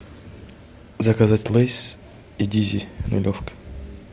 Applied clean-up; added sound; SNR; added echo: none; none; none; none.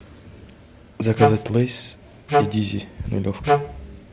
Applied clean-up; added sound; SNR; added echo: none; Wind instrument, woodwind instrument; -2 dB; none.